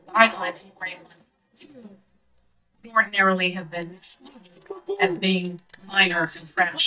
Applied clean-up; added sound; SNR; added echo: neural mask model DeepFilterNet 3.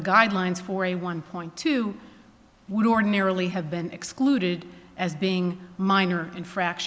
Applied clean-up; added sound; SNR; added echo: none; none; none; none.